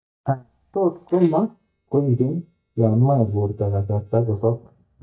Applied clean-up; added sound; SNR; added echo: neural mask model DeepFilterNet 3.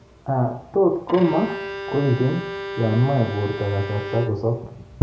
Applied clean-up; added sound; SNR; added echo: none; Bowed string instrument; 11 dB; reverberation time 0.5 s.